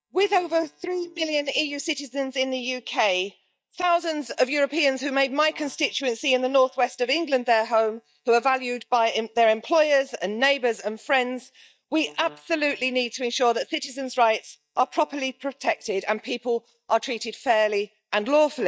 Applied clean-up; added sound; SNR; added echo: neural mask model DeepFilterNet 3.